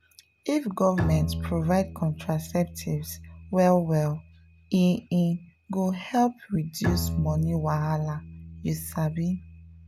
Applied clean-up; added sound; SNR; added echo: none; Bowed string instrument; 10 dB; none.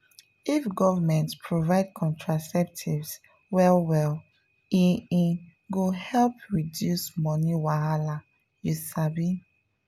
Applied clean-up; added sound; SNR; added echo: none; none; none; none.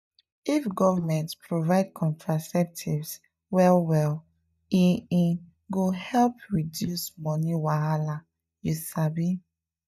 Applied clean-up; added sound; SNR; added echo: neural mask model DeepFilterNet 3.